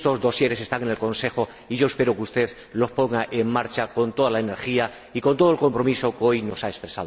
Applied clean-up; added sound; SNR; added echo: none; none; none; none.